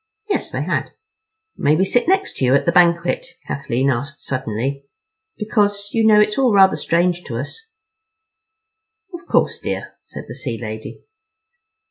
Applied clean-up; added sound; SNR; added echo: none; none; none; none.